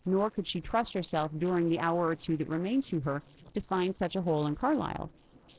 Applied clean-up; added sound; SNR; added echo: neural separator model SepFormer DNS4.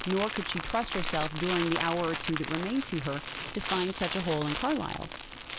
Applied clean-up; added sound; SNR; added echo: none; Crumpling, crinkling; 5 dB; none.